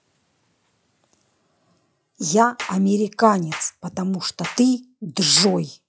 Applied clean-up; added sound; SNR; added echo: classical method log-MMSE.